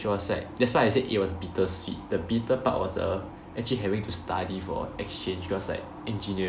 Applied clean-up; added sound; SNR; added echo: none; none; none; none.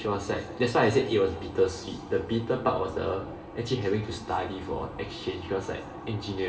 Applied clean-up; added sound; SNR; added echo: none; none; none; reverberation time 1.6 s.